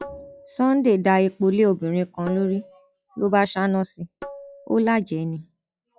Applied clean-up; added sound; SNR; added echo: classical method log-MMSE.